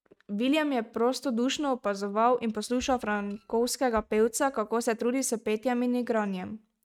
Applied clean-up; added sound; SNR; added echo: neural mask model RNNoise.